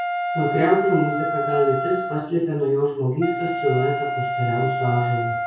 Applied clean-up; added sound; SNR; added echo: none; Wind instrument, woodwind instrument; 3 dB; reverberation time 0.6 s.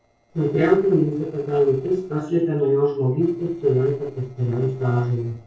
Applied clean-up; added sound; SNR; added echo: neural separator model SepFormer DNS4.